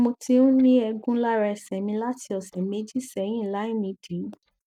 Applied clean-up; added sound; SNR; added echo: neural mask model DeepFilterNet 3.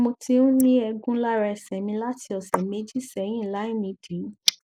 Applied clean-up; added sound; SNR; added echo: neural mask model Resemble Enhance denoiser.